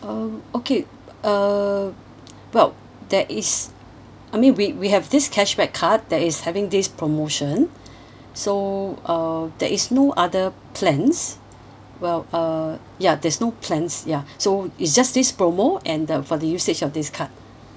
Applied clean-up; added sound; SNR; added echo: none; none; none; none.